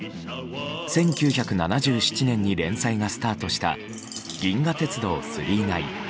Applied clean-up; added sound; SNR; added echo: none; Bird vocalization, bird call, bird song; 15 dB; none.